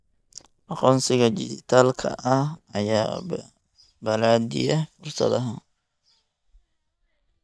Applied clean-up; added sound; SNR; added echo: neural mask model DeepFilterNet 3.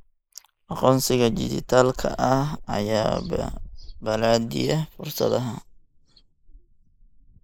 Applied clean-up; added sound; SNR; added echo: neural mask model Resemble Enhance denoiser.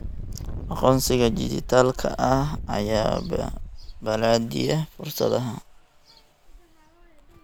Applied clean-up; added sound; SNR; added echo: none; Engine; 10 dB; none.